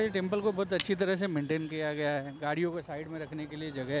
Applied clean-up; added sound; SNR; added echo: none; Cutlery, silverware; 5 dB; none.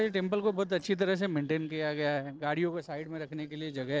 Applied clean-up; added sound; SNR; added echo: neural separator model SepFormer DNS4.